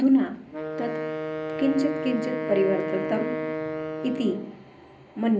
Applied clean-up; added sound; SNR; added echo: none; Wind instrument, woodwind instrument; 5 dB; reverberation time 0.5 s.